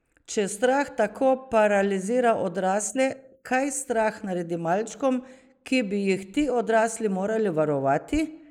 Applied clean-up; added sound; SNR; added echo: neural mask model Resemble Enhance denoiser.